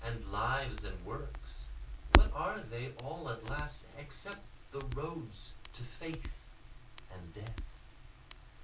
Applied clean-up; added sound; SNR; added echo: none; Crackle; -5 dB; reverberation time 0.2 s.